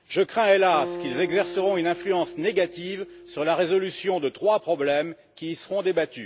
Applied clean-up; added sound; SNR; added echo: none; Acoustic guitar; 15 dB; none.